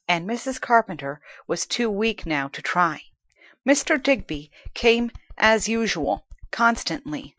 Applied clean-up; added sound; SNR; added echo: classical method Wiener filter.